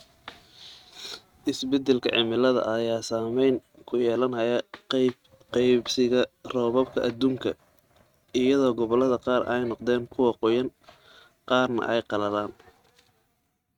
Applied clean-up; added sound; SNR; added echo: neural mask model RNNoise.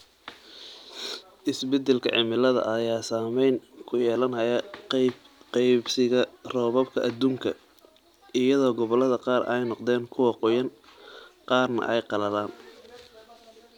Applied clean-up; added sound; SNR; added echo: none; none; none; none.